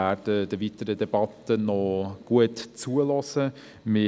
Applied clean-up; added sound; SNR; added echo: none; none; none; none.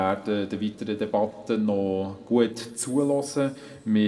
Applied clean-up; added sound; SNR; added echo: none; none; none; reverberation time 1.6 s.